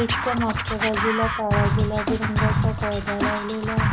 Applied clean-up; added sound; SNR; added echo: none; Scratching (performance technique); -3 dB; none.